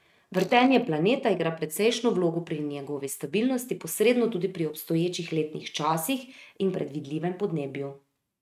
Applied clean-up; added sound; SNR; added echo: neural mask model RNNoise.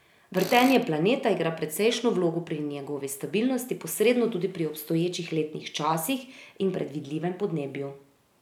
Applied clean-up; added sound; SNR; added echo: none; Tools; 18 dB; none.